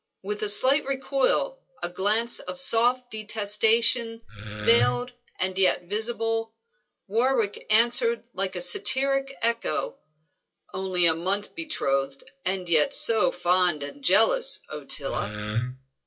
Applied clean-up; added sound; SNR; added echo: classical method WPE with log-MMSE.